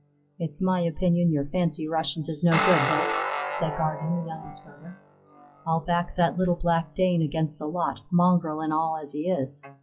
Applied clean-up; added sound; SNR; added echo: classical method WPE with log-MMSE.